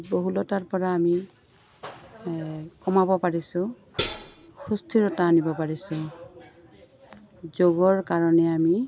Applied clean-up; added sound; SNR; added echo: none; Hi-hat; 0 dB; none.